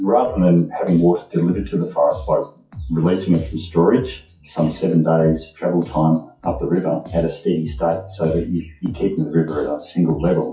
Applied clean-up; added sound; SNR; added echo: classical method WPE with log-MMSE.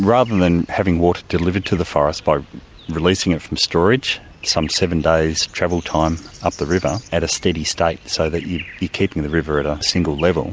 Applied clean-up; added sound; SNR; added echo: none; none; none; none.